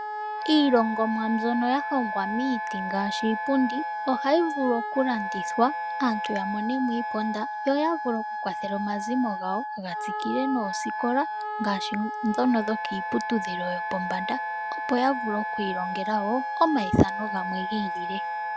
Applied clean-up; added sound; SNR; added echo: none; Wind instrument, woodwind instrument; 4 dB; none.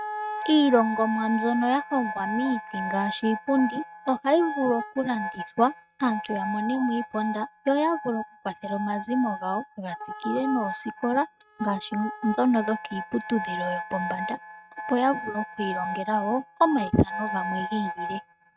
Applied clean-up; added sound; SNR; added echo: neural mask model RNNoise.